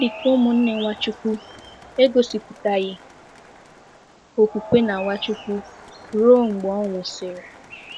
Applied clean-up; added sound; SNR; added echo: none; Crowd + Bird vocalization, bird call, bird song; 18 dB; none.